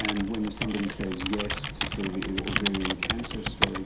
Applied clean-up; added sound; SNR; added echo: none; Computer keyboard; -1 dB; reverberation time 0.7 s.